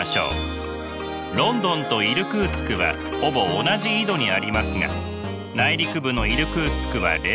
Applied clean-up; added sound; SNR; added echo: none; Dog + Wind instrument, woodwind instrument; 18 dB; none.